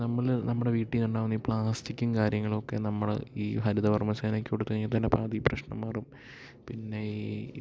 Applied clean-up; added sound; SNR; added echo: none; none; none; none.